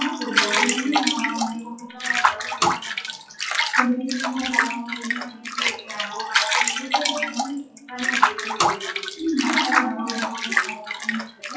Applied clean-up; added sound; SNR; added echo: classical method WPE with log-MMSE.